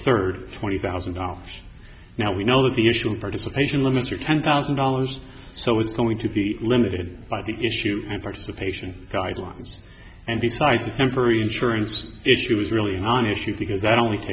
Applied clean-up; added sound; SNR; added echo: none; none; none; none.